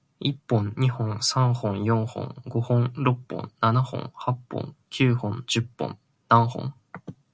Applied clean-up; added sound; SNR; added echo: none; none; none; none.